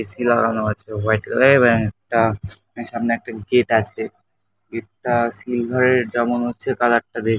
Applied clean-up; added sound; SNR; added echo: none; none; none; none.